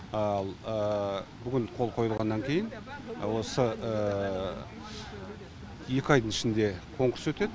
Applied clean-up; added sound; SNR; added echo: none; none; none; none.